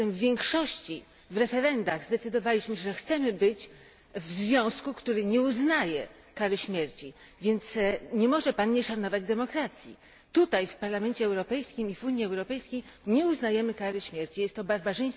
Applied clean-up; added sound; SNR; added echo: none; none; none; none.